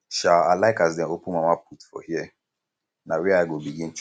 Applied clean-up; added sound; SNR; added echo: none; none; none; none.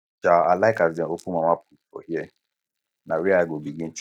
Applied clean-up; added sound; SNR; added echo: neural mask model DeepFilterNet 3.